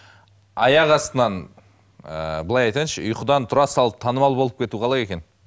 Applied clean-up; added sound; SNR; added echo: none; none; none; none.